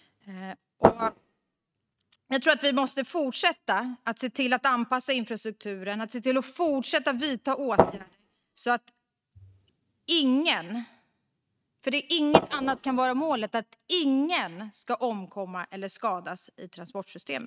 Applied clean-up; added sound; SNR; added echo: neural mask model RNNoise.